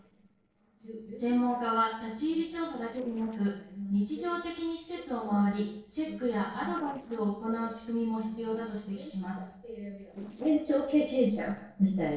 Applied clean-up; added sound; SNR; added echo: neural separator model SepFormer DNS4.